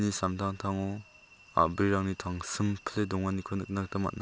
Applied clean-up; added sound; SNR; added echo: none; none; none; none.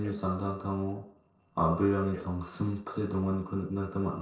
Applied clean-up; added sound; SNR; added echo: neural separator model SepFormer DNS4.